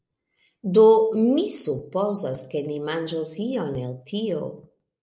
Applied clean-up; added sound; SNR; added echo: neural mask model Resemble Enhance denoiser.